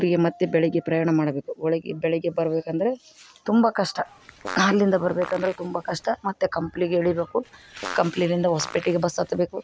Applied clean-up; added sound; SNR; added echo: none; Fart; 16 dB; none.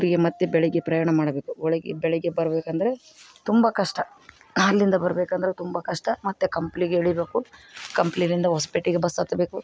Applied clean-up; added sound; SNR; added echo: none; none; none; none.